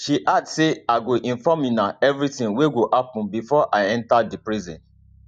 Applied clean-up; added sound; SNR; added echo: neural mask model DeepFilterNet 3.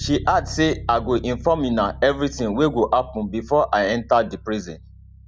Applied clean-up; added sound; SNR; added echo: none; Bass guitar; 14 dB; none.